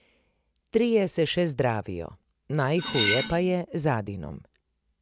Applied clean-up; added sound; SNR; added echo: none; Cutlery, silverware; 1 dB; none.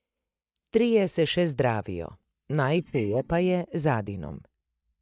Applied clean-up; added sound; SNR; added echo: neural mask model DeepFilterNet 3.